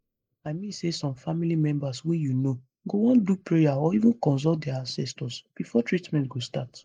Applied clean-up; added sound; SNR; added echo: neural mask model Resemble Enhance denoiser.